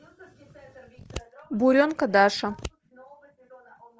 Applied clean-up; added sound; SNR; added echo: none; Scissors; 16 dB; none.